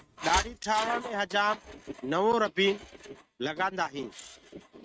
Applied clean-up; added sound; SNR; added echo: neural mask model RNNoise.